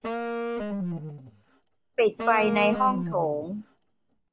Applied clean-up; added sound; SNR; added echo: none; Wind instrument, woodwind instrument; 5 dB; none.